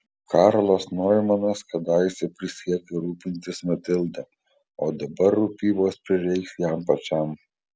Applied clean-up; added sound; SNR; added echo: none; none; none; none.